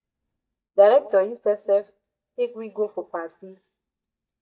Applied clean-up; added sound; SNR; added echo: neural mask model DeepFilterNet 3.